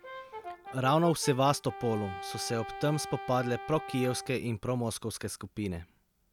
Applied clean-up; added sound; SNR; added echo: none; Brass instrument; 12 dB; none.